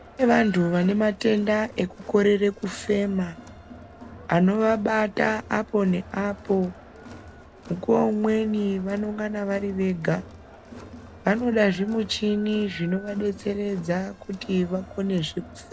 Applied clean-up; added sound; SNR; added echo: none; Crowd; 19 dB; none.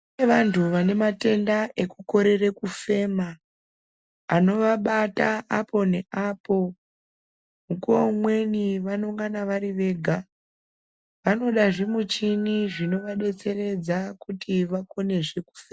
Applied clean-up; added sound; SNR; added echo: none; none; none; none.